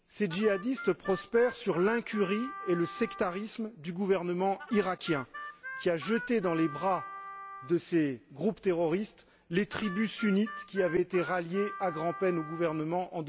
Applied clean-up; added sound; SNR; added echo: none; Harmonica; 12 dB; none.